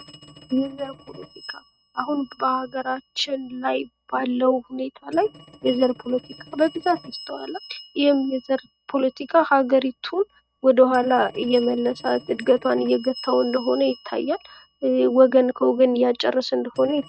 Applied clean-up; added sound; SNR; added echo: neural mask model RNNoise.